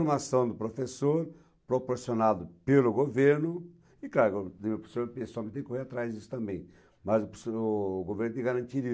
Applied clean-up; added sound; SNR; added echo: none; none; none; none.